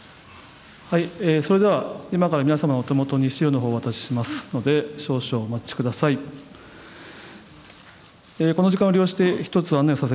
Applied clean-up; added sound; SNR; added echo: none; none; none; none.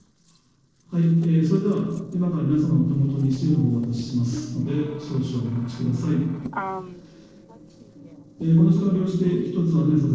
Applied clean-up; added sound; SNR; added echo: neural separator model SepFormer DNS4.